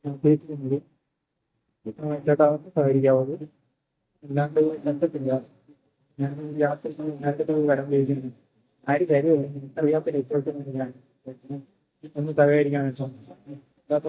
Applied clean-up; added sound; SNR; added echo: neural mask model DeepFilterNet 3.